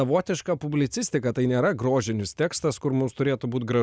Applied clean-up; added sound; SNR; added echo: none; none; none; none.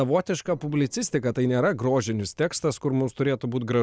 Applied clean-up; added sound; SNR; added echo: neural separator model SepFormer DNS4.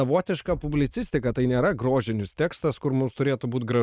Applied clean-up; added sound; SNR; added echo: neural mask model RNNoise.